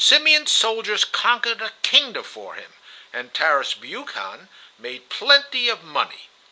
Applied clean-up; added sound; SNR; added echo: none; none; none; none.